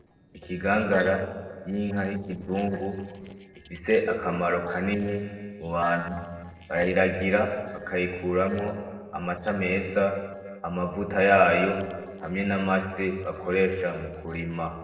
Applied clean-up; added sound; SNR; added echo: neural separator model SepFormer DNS4.